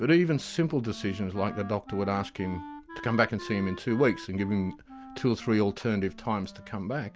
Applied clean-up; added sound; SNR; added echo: none; Wind instrument, woodwind instrument; 16 dB; none.